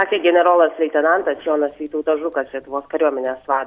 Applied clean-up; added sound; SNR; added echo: none; none; none; none.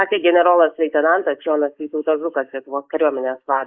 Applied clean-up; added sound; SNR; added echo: neural mask model Resemble Enhance denoiser.